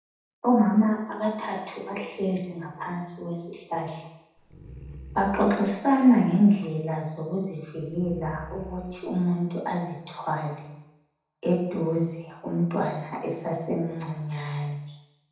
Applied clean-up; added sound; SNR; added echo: none; Growling; 16 dB; reverberation time 0.8 s.